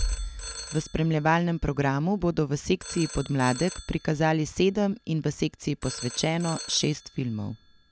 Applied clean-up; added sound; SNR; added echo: none; Telephone + Bass drum; 8 dB; none.